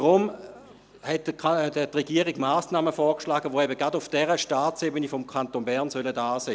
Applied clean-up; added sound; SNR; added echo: none; none; none; none.